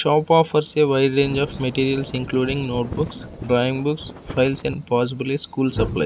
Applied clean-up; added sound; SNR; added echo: none; Wind; 13 dB; none.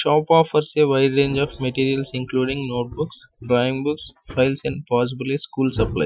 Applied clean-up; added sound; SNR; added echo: classical method Wiener filter.